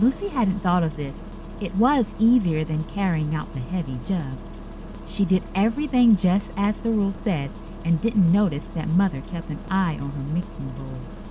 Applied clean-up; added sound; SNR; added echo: none; Engine starting; 12 dB; none.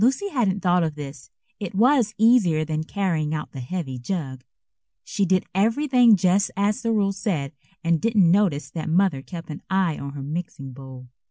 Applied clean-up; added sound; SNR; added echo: none; none; none; none.